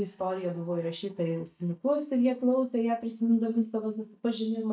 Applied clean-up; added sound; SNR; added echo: neural mask model DeepFilterNet 3.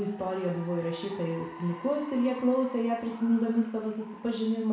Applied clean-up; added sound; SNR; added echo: none; Applause / Cheering; 18 dB; reverberation time 0.7 s.